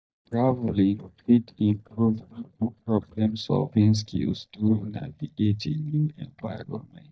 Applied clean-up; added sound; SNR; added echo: neural mask model DeepFilterNet 3.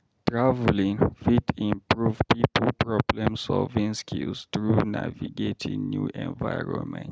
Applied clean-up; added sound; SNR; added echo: none; none; none; none.